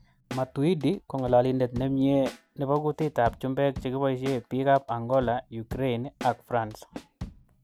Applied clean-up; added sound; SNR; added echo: none; Drum / Drum kit; 16 dB; none.